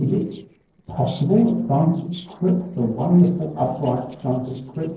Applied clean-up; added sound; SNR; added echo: neural separator model SepFormer DNS4.